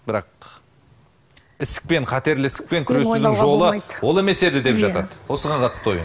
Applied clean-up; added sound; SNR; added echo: none; none; none; none.